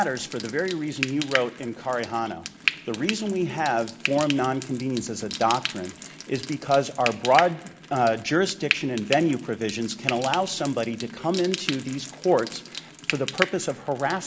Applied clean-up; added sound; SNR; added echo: none; Frying (food); 8 dB; none.